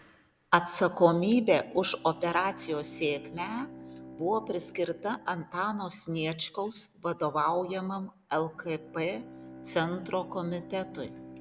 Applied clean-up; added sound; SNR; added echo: none; Bowed string instrument; 18 dB; none.